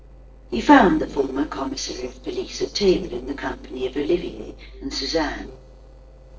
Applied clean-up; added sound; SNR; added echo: neural separator model SepFormer DNS4.